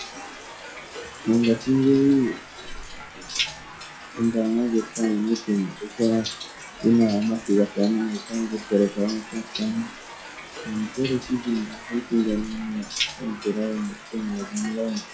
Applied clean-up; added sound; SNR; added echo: classical method log-MMSE.